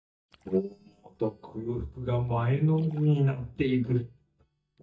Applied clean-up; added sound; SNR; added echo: neural mask model DeepFilterNet 3.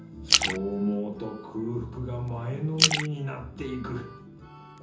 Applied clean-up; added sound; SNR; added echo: none; Splash, splatter; -1 dB; reverberation time 0.6 s.